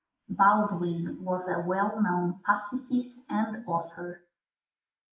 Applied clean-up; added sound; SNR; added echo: neural mask model Resemble Enhance denoiser.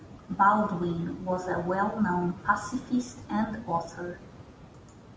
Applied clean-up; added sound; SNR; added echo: none; none; none; none.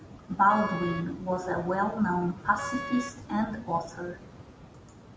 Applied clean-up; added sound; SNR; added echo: none; Wind instrument, woodwind instrument; 10 dB; none.